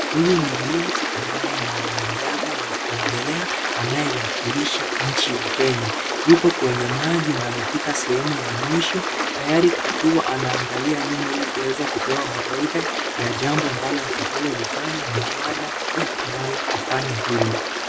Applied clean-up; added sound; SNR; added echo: none; Stream; 0 dB; none.